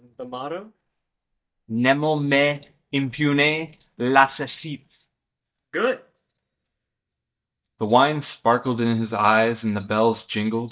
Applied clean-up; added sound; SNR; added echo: neural mask model DeepFilterNet 3.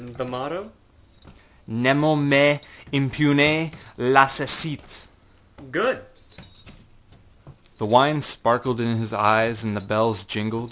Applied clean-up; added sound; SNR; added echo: none; none; none; none.